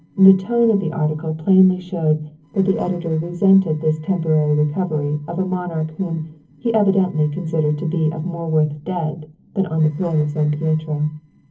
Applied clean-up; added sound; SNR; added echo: neural separator model SepFormer DNS4.